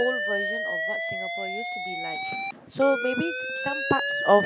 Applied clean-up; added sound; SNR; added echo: none; Alarm; 2 dB; none.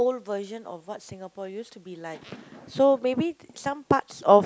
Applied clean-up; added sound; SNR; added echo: none; none; none; none.